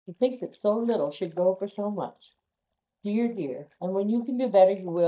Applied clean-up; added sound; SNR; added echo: neural mask model DeepFilterNet 3.